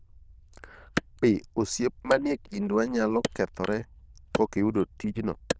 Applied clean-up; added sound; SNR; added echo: neural diffusion model UNIVERSE++.